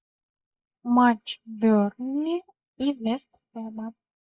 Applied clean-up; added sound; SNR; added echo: neural mask model Resemble Enhance denoiser.